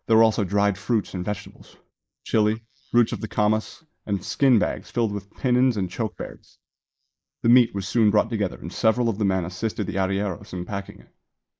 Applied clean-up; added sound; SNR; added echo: neural mask model Resemble Enhance denoiser.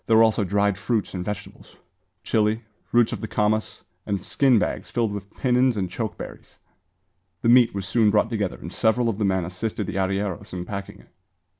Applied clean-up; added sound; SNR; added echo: none; none; none; none.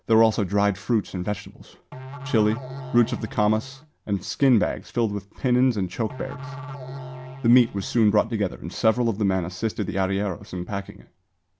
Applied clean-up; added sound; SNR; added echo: none; Musical instrument; 13 dB; none.